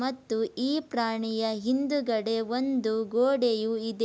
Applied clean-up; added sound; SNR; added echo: none; none; none; none.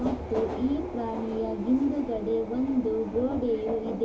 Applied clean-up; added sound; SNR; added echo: none; Subway, metro, underground; 7 dB; reverberation time 0.3 s.